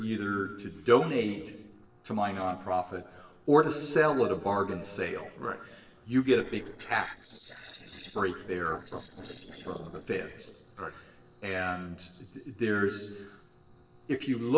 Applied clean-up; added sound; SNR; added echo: neural separator model SepFormer DNS4.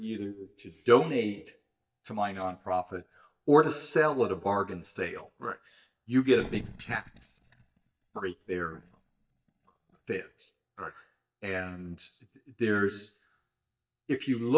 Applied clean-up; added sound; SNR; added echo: neural mask model DeepFilterNet 3.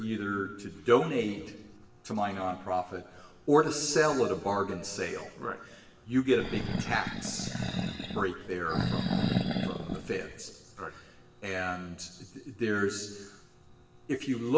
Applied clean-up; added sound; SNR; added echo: none; Animal; 1 dB; reverberation time 1.2 s.